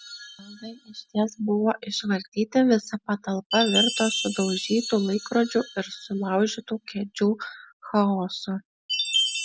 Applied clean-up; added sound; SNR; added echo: none; Chime; 7 dB; none.